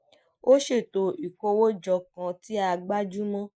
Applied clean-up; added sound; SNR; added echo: neural mask model Resemble Enhance denoiser.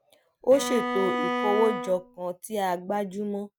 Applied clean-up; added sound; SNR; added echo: none; Bowed string instrument; 2 dB; none.